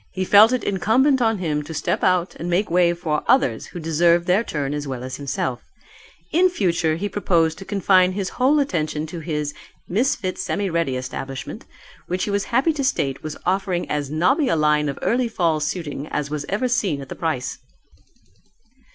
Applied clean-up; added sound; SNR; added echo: none; none; none; none.